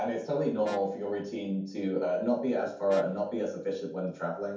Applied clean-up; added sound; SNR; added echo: none; Brass instrument; 19 dB; reverberation time 0.6 s.